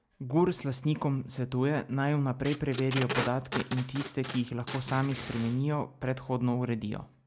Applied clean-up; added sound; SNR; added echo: none; Packing tape, duct tape; 9 dB; none.